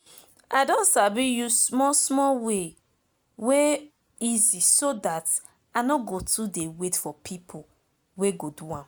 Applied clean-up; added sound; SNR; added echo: none; none; none; none.